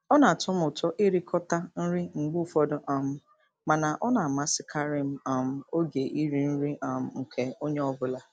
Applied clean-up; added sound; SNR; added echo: none; none; none; none.